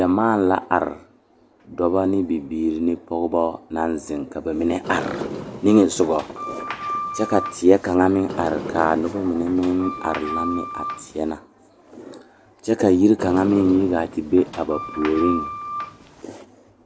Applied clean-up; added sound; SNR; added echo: none; Sliding door; 10 dB; none.